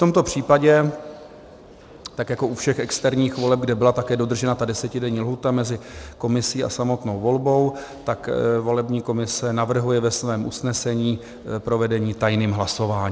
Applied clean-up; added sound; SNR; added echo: none; none; none; none.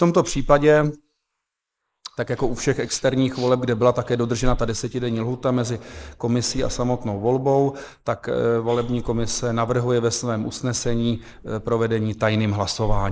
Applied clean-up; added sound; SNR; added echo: neural mask model Resemble Enhance denoiser.